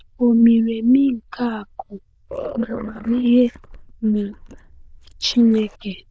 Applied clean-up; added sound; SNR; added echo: neural diffusion model UNIVERSE++.